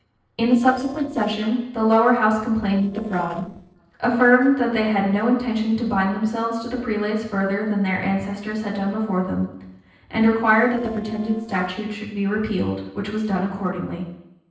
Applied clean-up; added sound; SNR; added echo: neural separator model SepFormer DNS4.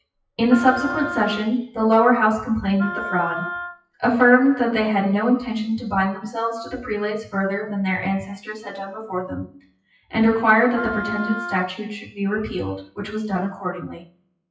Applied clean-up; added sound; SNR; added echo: classical method WPE with log-MMSE.